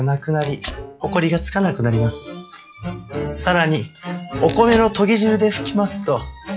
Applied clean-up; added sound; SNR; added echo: classical method log-MMSE.